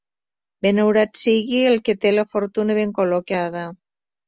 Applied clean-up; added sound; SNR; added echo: none; none; none; none.